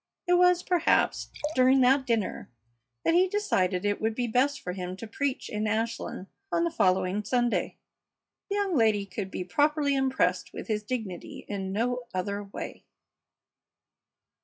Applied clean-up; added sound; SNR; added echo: classical method log-MMSE.